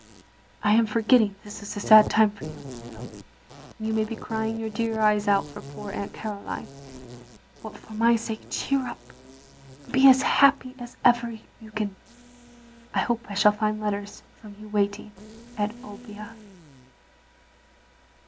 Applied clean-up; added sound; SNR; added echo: none; Insect; 17 dB; none.